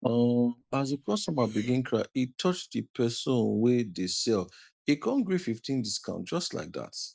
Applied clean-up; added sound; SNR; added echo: neural mask model Resemble Enhance denoiser.